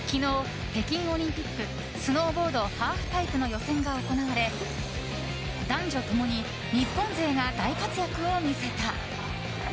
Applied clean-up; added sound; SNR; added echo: none; Cough; 19 dB; none.